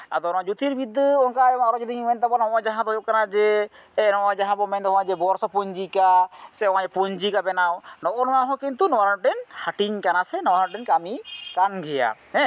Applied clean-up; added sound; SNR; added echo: none; none; none; none.